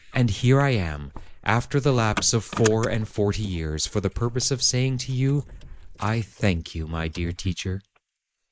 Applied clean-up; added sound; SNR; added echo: neural mask model Resemble Enhance denoiser.